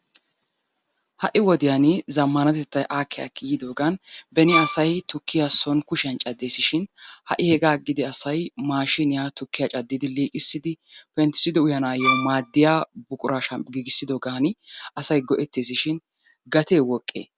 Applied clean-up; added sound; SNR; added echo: none; Bowed string instrument; 2 dB; none.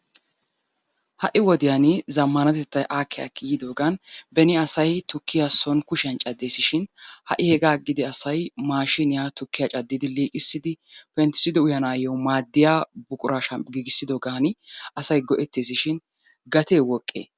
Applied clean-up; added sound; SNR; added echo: none; none; none; none.